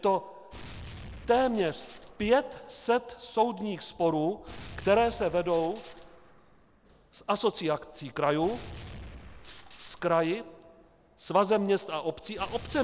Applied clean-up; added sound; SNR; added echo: none; Gunshot, gunfire; 17 dB; none.